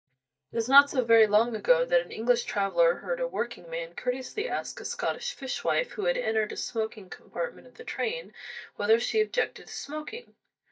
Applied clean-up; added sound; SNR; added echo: neural mask model DeepFilterNet 3.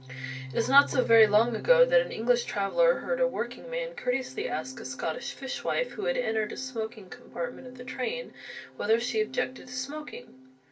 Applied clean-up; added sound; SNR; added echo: none; Organ; 16 dB; reverberation time 0.2 s.